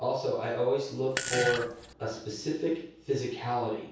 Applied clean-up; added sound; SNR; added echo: none; Fart; 2 dB; reverberation time 0.6 s.